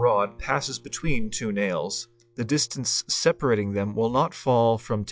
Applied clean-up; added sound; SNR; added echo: classical method log-MMSE.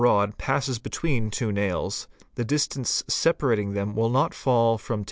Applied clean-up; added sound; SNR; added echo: none; none; none; none.